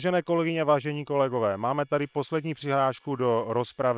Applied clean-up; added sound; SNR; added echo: neural separator model SepFormer WHAM!.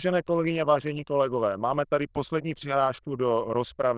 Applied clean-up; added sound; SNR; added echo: neural diffusion model UNIVERSE++.